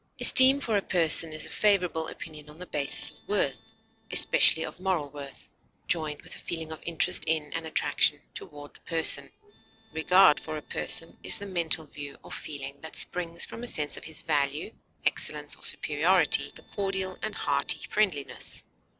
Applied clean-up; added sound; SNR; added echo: neural separator model SepFormer DNS4.